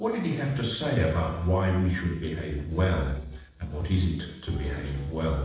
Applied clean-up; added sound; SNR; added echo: neural separator model SepFormer DNS4.